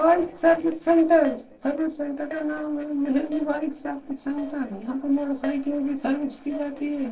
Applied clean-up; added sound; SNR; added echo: neural separator model SepFormer DNS4.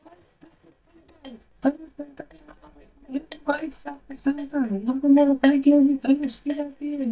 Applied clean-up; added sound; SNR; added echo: neural mask model DeepFilterNet 3.